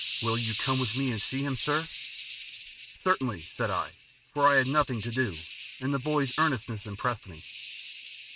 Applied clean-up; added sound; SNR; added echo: neural mask model RNNoise.